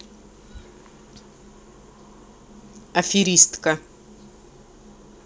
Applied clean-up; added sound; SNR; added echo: none; none; none; none.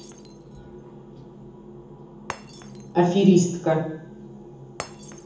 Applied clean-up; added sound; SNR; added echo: none; Shatter; 20 dB; reverberation time 0.7 s.